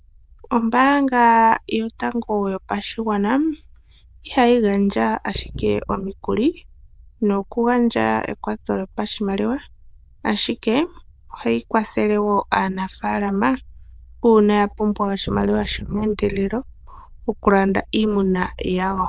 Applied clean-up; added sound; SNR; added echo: neural diffusion model UNIVERSE++.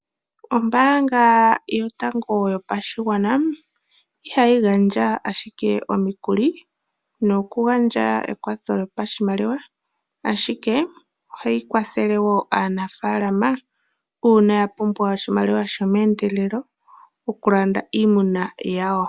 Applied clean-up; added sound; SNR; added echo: none; none; none; none.